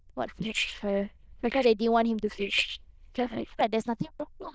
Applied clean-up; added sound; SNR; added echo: neural diffusion model UNIVERSE++.